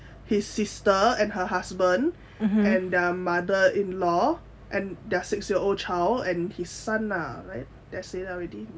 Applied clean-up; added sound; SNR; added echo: none; none; none; none.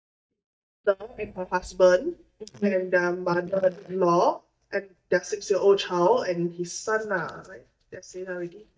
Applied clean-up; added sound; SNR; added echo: neural mask model DeepFilterNet 3.